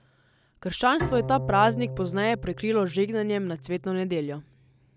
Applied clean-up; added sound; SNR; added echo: none; Bowed string instrument; 10 dB; none.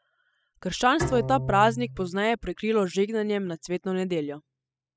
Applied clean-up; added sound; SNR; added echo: classical method spectral subtraction.